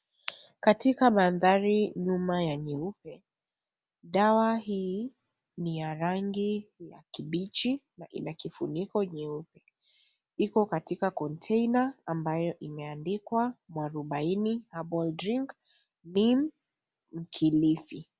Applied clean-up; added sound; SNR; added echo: none; none; none; none.